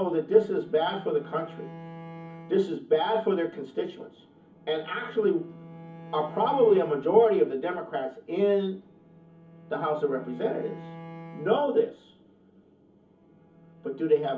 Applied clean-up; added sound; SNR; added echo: none; Bowed string instrument; 19 dB; reverberation time 0.3 s.